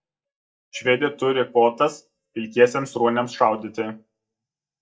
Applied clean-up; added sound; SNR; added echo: neural mask model DeepFilterNet 3.